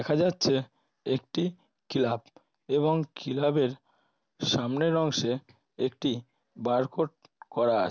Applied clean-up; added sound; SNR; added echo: none; none; none; none.